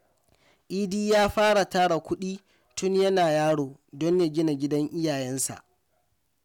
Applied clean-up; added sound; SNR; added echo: none; none; none; none.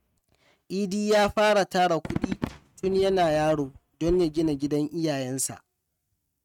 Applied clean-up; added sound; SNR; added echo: neural mask model RNNoise.